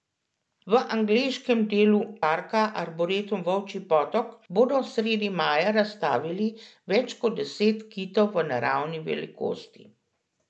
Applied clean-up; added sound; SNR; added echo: none; none; none; none.